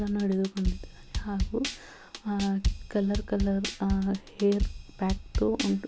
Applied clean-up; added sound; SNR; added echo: none; Drum kit; 4 dB; none.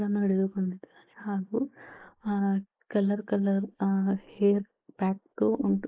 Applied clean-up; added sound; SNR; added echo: neural mask model Resemble Enhance denoiser.